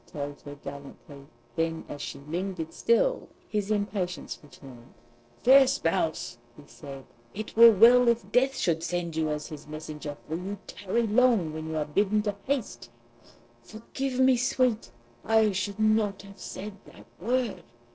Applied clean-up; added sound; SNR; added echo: neural separator model SepFormer DNS4.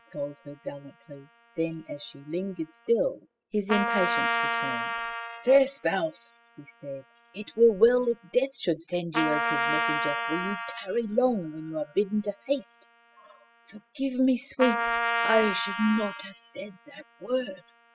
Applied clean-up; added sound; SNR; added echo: classical method spectral subtraction.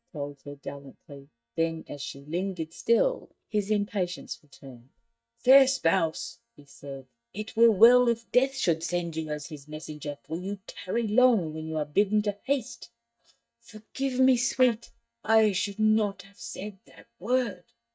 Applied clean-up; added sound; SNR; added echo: neural mask model DeepFilterNet 3.